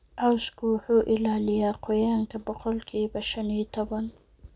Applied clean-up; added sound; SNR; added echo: none; none; none; none.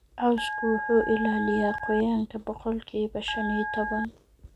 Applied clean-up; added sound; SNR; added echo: none; Telephone; 7 dB; none.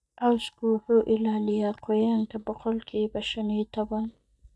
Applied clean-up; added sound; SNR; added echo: neural mask model DeepFilterNet 3.